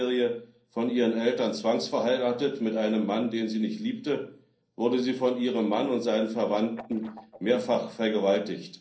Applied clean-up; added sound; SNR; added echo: neural separator model SepFormer DNS4.